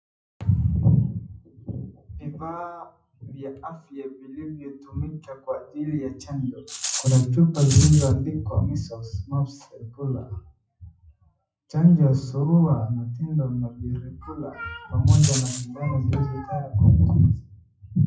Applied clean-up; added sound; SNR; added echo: classical method WPE with log-MMSE.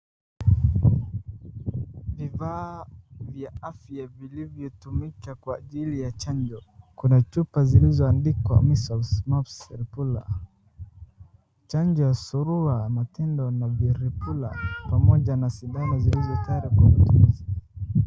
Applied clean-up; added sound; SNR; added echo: none; none; none; none.